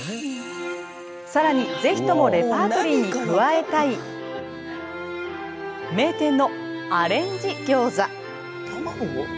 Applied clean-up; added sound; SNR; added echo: none; none; none; none.